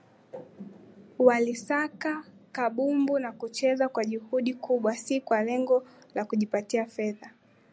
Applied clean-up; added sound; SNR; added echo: none; none; none; none.